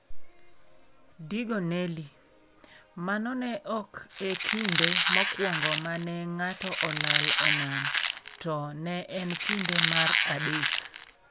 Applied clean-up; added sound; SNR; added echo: none; Squeak; -5 dB; none.